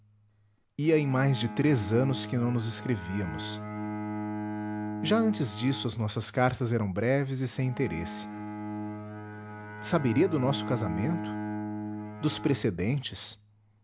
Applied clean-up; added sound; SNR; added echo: none; Bowed string instrument; 8 dB; none.